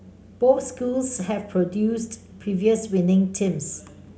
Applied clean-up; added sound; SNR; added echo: none; none; none; none.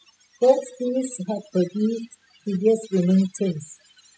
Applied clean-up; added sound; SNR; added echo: classical method spectral subtraction.